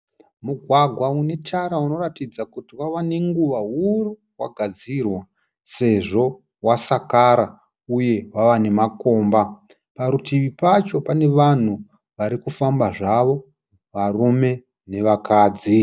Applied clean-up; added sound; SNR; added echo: none; none; none; none.